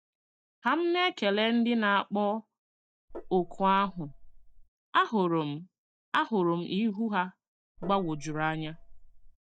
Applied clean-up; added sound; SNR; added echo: neural mask model DeepFilterNet 3.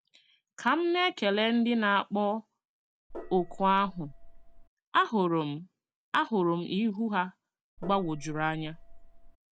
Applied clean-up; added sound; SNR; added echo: none; Gong; 14 dB; none.